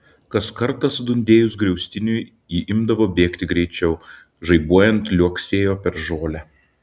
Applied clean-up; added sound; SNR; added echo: none; none; none; none.